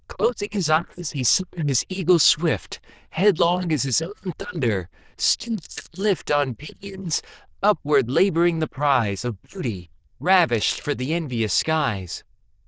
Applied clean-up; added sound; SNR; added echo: neural diffusion model UNIVERSE++.